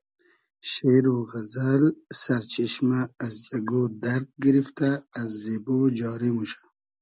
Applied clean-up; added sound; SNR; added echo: none; none; none; none.